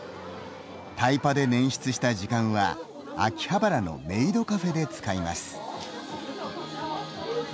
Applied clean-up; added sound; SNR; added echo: none; none; none; none.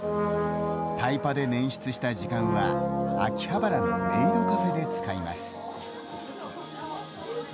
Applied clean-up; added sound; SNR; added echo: none; Brass instrument; -1 dB; none.